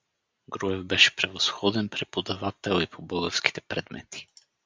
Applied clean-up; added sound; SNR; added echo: none; none; none; none.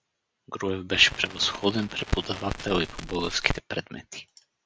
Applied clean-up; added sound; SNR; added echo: none; Crackle; 7 dB; none.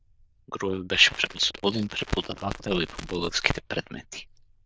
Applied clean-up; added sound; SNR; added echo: neural diffusion model UNIVERSE++.